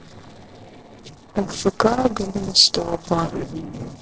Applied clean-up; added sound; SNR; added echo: neural separator model SepFormer DNS4.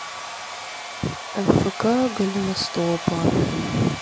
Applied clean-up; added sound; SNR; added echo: none; Domestic sounds, home sounds; 10 dB; none.